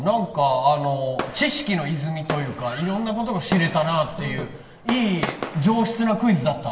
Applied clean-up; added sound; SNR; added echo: none; Fireworks; 13 dB; reverberation time 0.9 s.